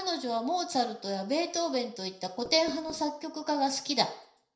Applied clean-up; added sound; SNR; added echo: neural separator model SepFormer DNS4.